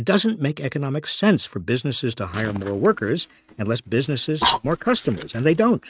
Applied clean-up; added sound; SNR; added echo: neural mask model RNNoise.